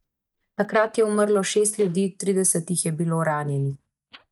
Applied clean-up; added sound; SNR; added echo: neural mask model DeepFilterNet 3.